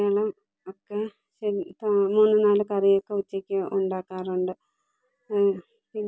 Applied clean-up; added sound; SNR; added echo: none; none; none; none.